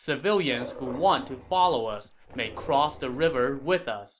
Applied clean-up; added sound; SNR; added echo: none; Dog; 16 dB; none.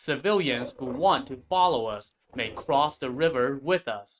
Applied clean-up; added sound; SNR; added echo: neural mask model RNNoise.